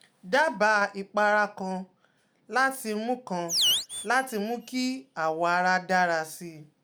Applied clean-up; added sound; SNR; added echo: none; Animal; 5 dB; none.